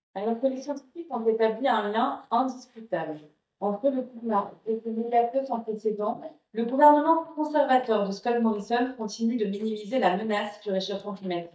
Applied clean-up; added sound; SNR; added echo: neural mask model DeepFilterNet 3.